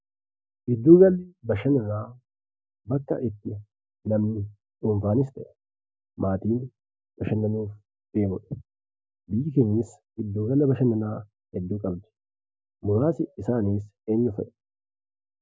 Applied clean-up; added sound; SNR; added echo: none; none; none; none.